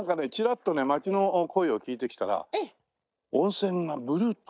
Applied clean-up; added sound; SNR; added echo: neural mask model DeepFilterNet 3.